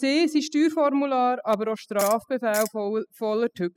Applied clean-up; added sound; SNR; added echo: classical method spectral subtraction.